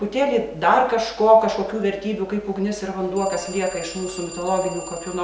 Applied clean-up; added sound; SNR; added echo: none; Telephone; 19 dB; none.